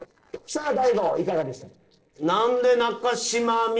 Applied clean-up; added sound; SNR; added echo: neural separator model SepFormer DNS4.